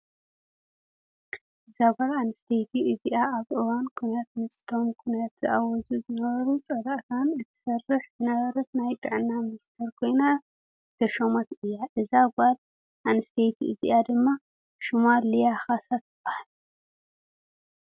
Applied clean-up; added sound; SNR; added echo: none; none; none; none.